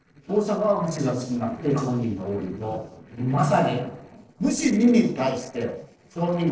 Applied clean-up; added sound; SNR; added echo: neural separator model SepFormer DNS4.